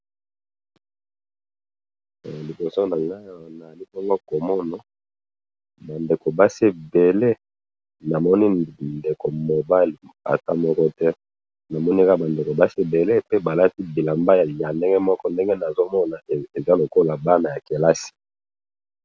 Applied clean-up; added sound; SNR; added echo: none; none; none; none.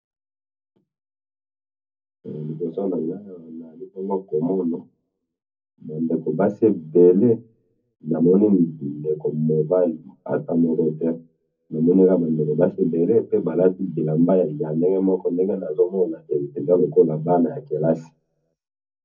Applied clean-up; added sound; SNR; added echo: none; none; none; reverberation time 0.3 s.